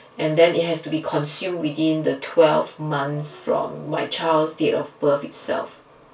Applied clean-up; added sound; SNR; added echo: none; none; none; reverberation time 0.2 s.